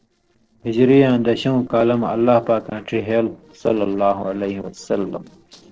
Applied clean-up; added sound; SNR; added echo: neural separator model SepFormer DNS4.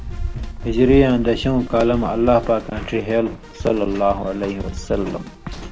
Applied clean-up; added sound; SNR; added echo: none; Run + Drum kit; 9 dB; none.